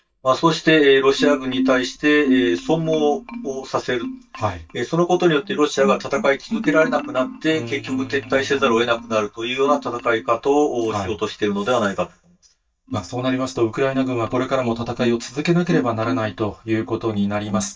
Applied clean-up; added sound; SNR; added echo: neural mask model DeepFilterNet 3.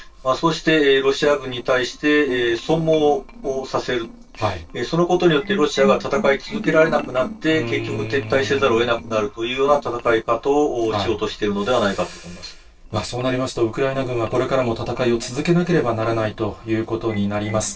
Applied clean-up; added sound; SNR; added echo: neural separator model SepFormer DNS4.